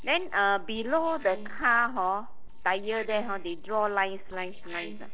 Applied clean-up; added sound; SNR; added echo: neural separator model SepFormer DNS4.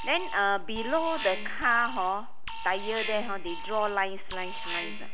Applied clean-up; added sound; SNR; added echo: none; Alarm; 3 dB; none.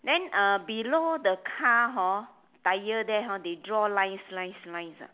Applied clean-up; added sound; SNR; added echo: none; none; none; none.